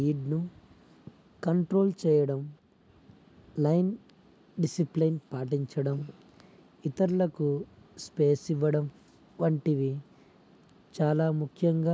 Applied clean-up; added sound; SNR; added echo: none; none; none; none.